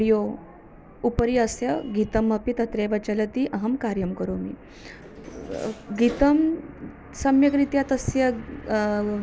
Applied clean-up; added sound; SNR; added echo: none; Door; 18 dB; none.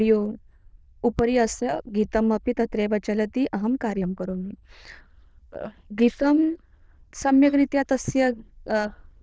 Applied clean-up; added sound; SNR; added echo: neural diffusion model UNIVERSE++.